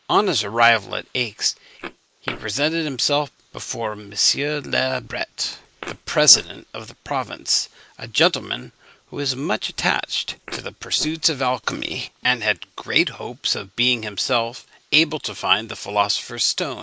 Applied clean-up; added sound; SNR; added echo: neural mask model Resemble Enhance denoiser.